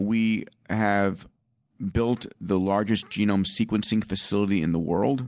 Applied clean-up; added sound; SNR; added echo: none; none; none; none.